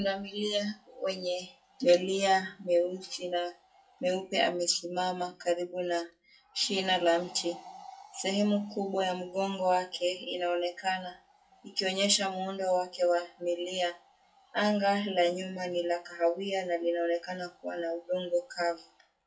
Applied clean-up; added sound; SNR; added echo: classical method WPE with log-MMSE.